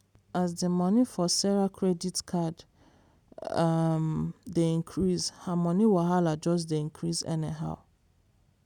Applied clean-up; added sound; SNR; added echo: none; none; none; none.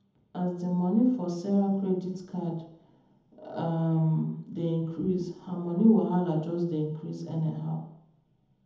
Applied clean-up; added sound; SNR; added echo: none; none; none; reverberation time 1.0 s.